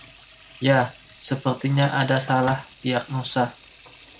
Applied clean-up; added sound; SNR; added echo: none; Sink (filling or washing) / Water tap, faucet; 18 dB; none.